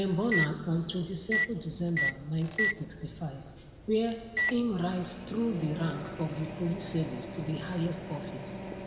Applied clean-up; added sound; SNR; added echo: none; Microwave oven; 4 dB; reverberation time 1.9 s.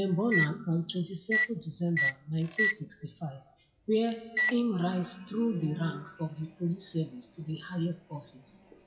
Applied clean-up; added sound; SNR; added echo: classical method WPE with log-MMSE.